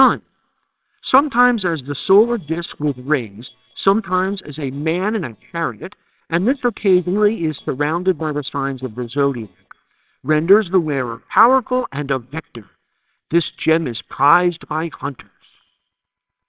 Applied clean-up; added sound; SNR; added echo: neural separator model SepFormer WHAMR!.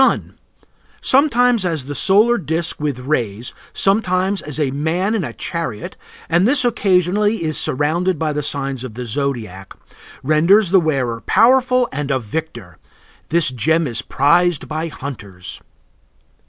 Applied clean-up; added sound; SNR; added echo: none; none; none; none.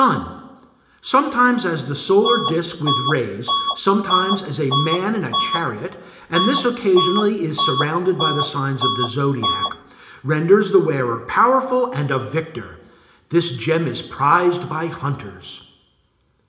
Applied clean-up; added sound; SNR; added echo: none; Bus / Alarm; 3 dB; reverberation time 0.8 s.